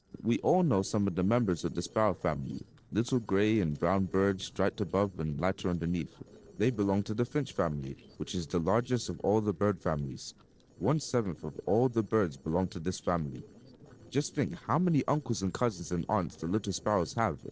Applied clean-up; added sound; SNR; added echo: neural separator model SepFormer DNS4.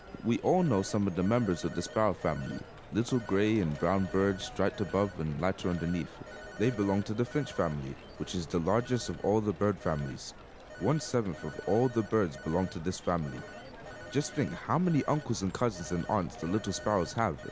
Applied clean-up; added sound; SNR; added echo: none; Telephone; 15 dB; none.